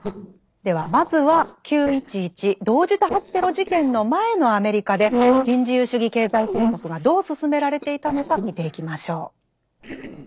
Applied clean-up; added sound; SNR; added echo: neural separator model SepFormer DNS4.